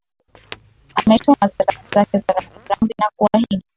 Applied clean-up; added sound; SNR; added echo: none; Squeak / Walk, footsteps; 18 dB; none.